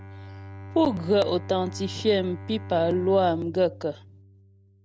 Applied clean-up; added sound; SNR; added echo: none; Bowed string instrument; 14 dB; none.